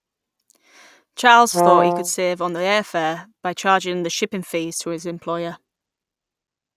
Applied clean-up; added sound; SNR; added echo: none; Brass instrument; -2 dB; none.